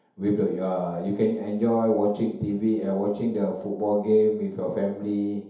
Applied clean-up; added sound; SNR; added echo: none; none; none; reverberation time 0.8 s.